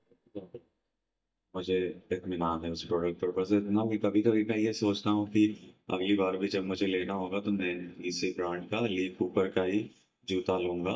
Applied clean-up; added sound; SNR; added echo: neural mask model DeepFilterNet 3.